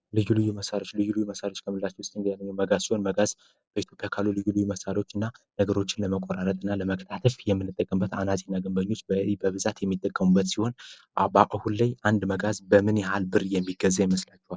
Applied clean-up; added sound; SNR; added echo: none; none; none; none.